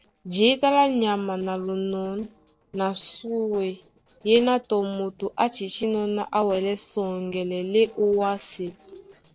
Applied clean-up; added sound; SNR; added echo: neural separator model SepFormer DNS4.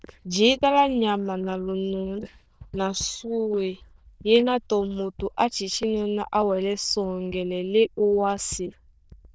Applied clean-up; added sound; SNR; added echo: neural diffusion model UNIVERSE++.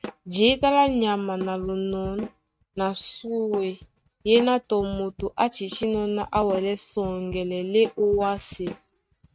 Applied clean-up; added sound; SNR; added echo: neural mask model RNNoise.